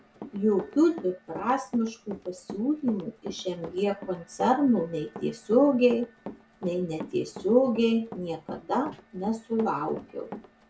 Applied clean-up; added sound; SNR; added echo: none; Run; 17 dB; none.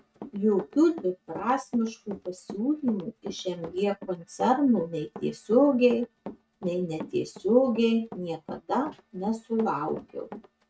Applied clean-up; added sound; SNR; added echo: neural mask model RNNoise.